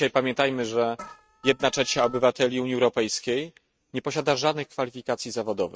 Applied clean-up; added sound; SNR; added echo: neural mask model RNNoise.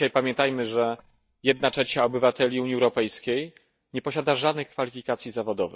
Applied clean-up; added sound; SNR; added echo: neural mask model DeepFilterNet 3.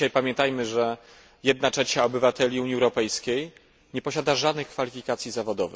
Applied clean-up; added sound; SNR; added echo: none; none; none; none.